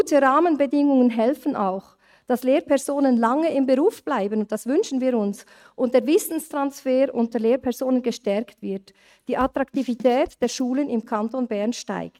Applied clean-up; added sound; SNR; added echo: neural mask model RNNoise.